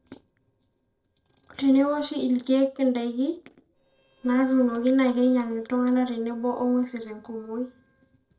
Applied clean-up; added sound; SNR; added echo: neural separator model SepFormer DNS4.